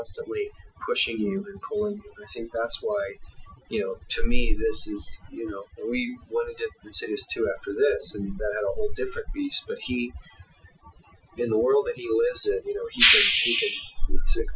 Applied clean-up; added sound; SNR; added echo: classical method Wiener filter.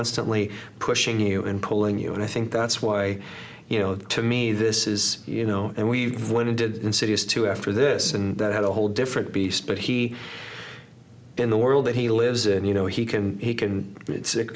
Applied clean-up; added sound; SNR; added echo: none; none; none; none.